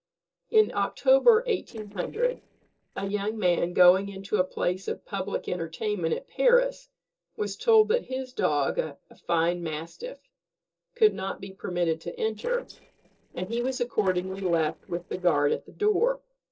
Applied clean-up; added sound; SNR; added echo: neural separator model SepFormer DNS4.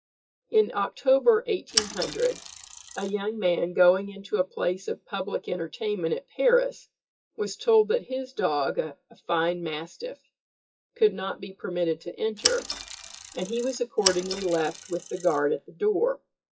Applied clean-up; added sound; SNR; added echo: classical method WPE with log-MMSE.